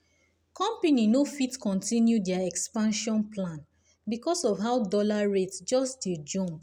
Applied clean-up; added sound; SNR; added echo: none; none; none; none.